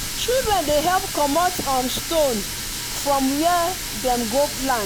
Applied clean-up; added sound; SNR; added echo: none; Water tap, faucet; 6 dB; none.